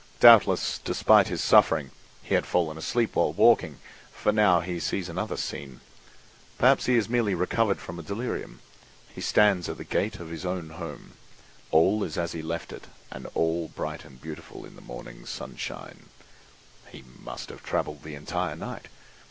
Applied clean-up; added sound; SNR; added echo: none; none; none; none.